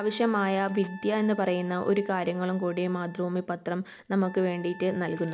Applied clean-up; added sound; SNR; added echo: none; Wind instrument, woodwind instrument; 20 dB; none.